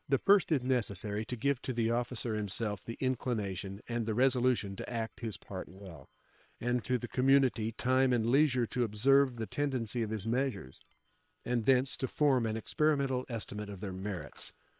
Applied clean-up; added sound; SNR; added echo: neural separator model SepFormer WHAM!.